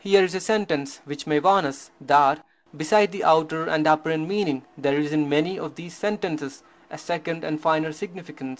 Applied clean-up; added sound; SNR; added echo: none; none; none; none.